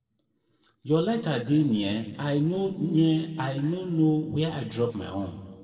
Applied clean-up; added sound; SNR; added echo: neural separator model SepFormer DNS4.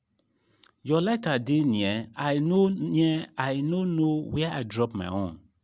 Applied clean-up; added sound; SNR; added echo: none; none; none; none.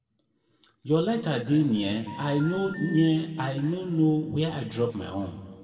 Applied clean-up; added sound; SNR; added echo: none; Telephone; 15 dB; reverberation time 1.9 s.